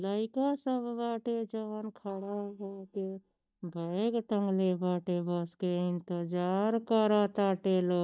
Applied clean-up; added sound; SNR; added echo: neural mask model DeepFilterNet 3.